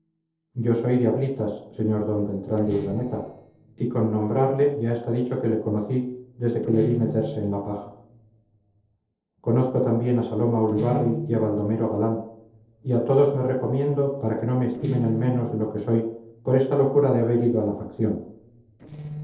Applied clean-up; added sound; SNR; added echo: neural separator model SepFormer DNS4.